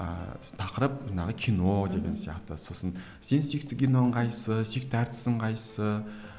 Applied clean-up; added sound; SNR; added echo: none; none; none; none.